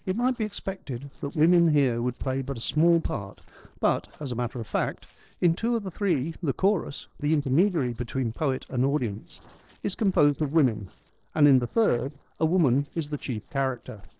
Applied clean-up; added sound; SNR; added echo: neural separator model SepFormer DNS4.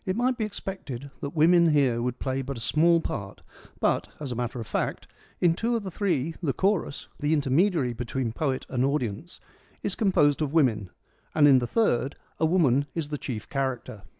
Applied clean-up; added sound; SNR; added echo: none; none; none; none.